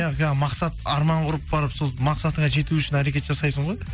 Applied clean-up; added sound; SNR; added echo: none; none; none; none.